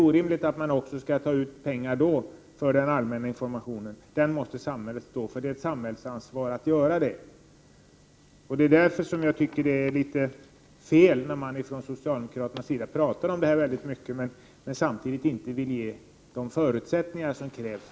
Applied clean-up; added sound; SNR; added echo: none; none; none; none.